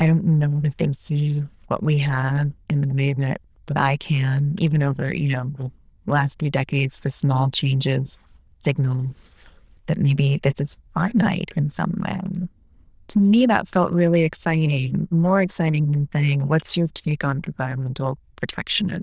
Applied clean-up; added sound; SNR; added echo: neural diffusion model UNIVERSE++.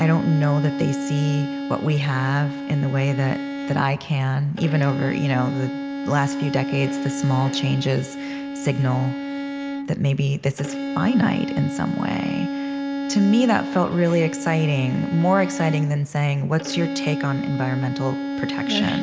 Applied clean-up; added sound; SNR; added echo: none; Bowed string instrument; 6 dB; none.